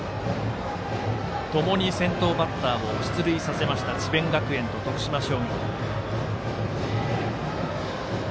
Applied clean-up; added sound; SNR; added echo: none; Trumpet; 19 dB; none.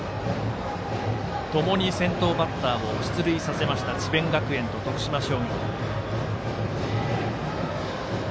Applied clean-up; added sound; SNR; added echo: none; none; none; none.